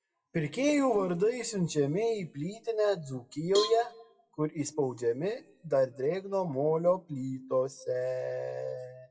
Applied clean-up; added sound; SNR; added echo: classical method WPE with log-MMSE.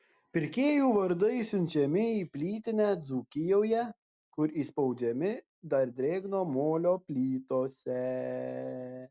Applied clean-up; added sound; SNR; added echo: none; none; none; none.